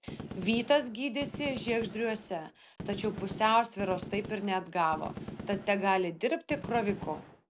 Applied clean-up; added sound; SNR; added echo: none; Gunshot, gunfire; 12 dB; none.